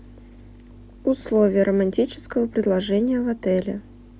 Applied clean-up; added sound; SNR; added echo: none; none; none; none.